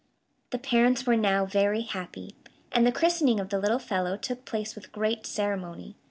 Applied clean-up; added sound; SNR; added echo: none; none; none; none.